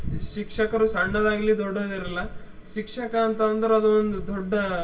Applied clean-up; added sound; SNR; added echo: none; none; none; reverberation time 0.2 s.